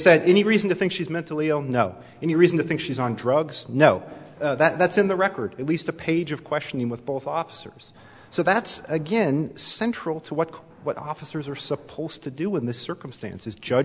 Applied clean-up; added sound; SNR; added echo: none; none; none; none.